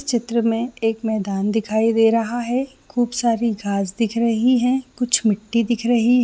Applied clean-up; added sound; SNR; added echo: none; none; none; none.